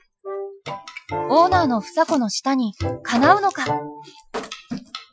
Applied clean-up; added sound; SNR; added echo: classical method Wiener filter.